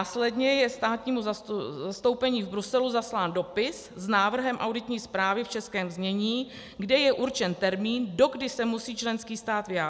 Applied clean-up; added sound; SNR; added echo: none; none; none; none.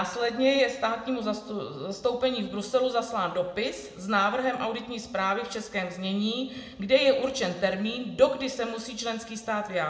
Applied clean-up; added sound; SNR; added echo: none; none; none; reverberation time 0.8 s.